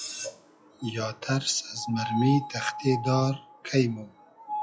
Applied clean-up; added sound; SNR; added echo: classical method log-MMSE.